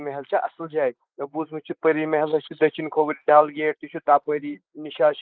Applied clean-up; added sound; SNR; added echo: neural mask model Resemble Enhance denoiser.